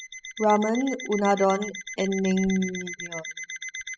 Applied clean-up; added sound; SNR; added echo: classical method spectral subtraction.